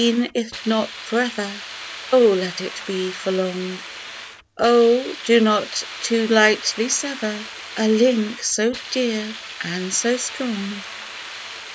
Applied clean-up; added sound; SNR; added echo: none; Hiss; 13 dB; none.